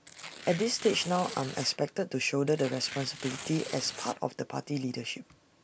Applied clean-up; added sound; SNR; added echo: none; Tearing; 11 dB; none.